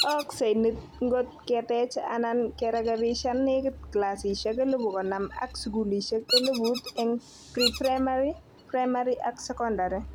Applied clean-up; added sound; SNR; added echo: none; Bird vocalization, bird call, bird song; 10 dB; none.